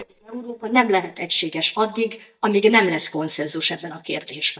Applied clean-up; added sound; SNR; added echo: neural mask model DeepFilterNet 3.